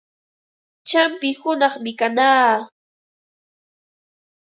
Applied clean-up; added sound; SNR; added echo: none; none; none; none.